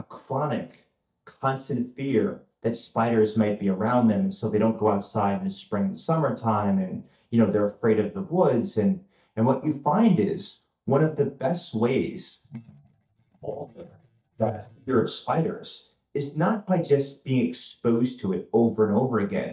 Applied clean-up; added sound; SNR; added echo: neural mask model DeepFilterNet 3.